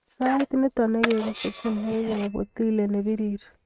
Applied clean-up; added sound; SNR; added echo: neural mask model RNNoise.